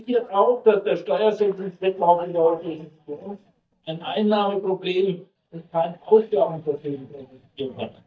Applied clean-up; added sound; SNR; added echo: neural mask model DeepFilterNet 3.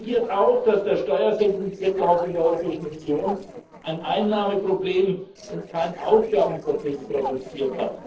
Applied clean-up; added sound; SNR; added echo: neural separator model SepFormer DNS4.